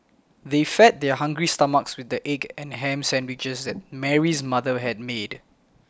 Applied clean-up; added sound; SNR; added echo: none; none; none; none.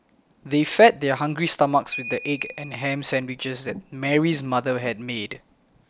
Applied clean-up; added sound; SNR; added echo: none; Ringtone / Bell; 11 dB; none.